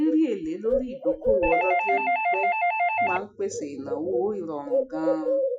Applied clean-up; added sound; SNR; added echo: classical method Wiener filter.